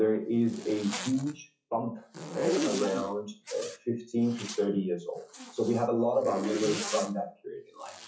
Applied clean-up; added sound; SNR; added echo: classical method WPE with log-MMSE.